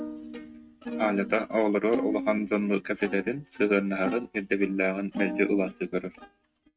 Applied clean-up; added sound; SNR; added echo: neural mask model RNNoise.